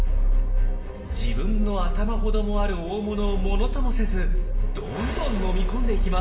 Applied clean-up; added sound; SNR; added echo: none; none; none; reverberation time 0.7 s.